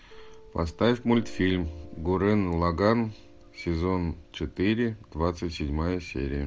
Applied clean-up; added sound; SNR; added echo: none; Piano; 19 dB; none.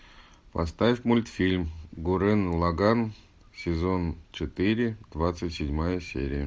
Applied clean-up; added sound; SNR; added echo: none; none; none; none.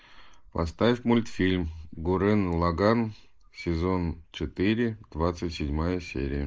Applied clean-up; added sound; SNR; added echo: neural mask model Resemble Enhance denoiser.